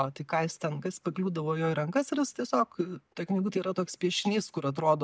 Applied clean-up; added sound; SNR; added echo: none; none; none; none.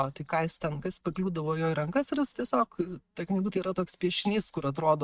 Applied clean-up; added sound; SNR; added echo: neural mask model RNNoise.